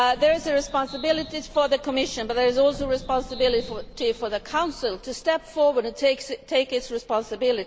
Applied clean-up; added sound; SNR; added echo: none; Bird vocalization, bird call, bird song + Thunder / Rain; 18 dB; none.